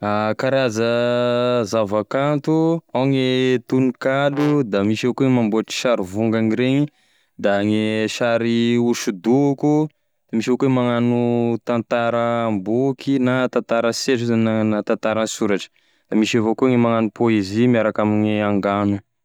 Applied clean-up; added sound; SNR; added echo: none; Brass instrument; 17 dB; none.